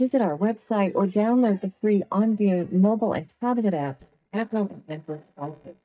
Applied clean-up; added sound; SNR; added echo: neural mask model DeepFilterNet 3.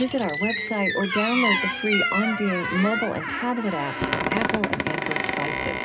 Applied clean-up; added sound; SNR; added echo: none; Squeak; 0 dB; reverberation time 0.2 s.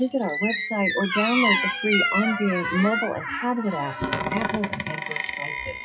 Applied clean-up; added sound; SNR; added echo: classical method WPE with log-MMSE.